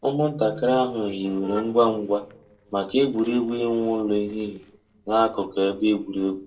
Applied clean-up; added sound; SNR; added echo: neural separator model SepFormer DNS4.